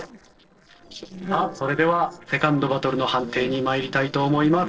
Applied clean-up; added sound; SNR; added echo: neural separator model SepFormer DNS4.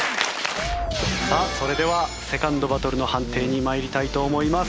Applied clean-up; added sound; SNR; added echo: none; none; none; none.